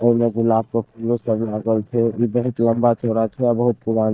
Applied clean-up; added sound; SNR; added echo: neural mask model DeepFilterNet 3.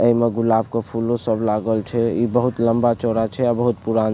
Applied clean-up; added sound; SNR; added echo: none; none; none; none.